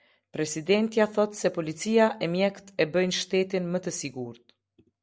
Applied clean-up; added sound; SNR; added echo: none; none; none; none.